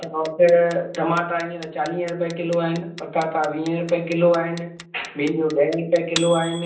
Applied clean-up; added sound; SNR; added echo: none; Clock; 17 dB; reverberation time 0.6 s.